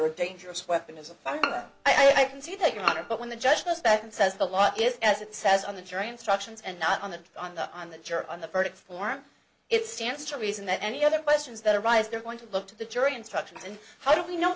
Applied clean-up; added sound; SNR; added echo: none; Bowed string instrument; 9 dB; none.